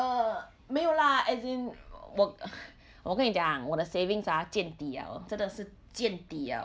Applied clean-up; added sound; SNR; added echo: none; none; none; none.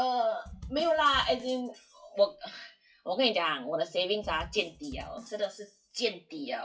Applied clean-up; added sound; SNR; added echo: classical method WPE with log-MMSE.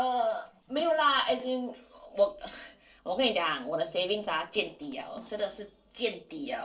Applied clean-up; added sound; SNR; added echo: neural separator model SepFormer DNS4.